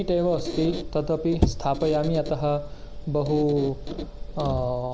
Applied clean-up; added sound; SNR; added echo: none; Squeak; 6 dB; none.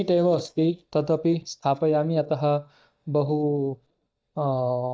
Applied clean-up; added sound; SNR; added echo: neural mask model DeepFilterNet 3.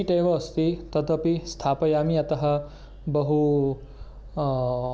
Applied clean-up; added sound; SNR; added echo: none; none; none; none.